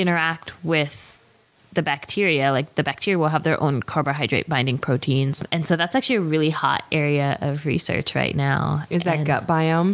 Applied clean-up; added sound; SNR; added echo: none; none; none; none.